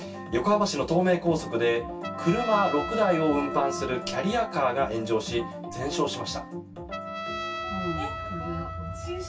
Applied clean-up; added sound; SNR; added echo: none; Trumpet; 11 dB; reverberation time 0.2 s.